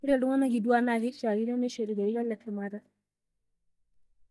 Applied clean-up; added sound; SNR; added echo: neural mask model DeepFilterNet 3.